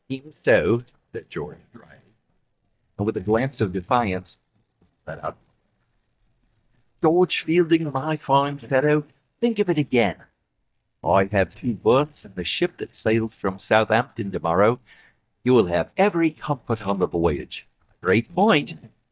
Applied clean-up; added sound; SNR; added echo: neural mask model DeepFilterNet 3.